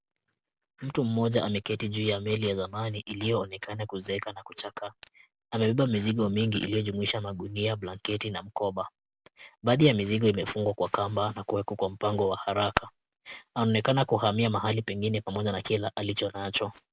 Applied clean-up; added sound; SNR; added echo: none; none; none; none.